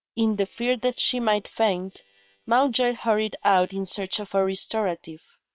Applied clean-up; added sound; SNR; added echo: neural separator model SepFormer WHAM!.